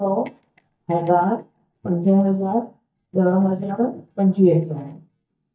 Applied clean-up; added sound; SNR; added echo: neural mask model DeepFilterNet 3.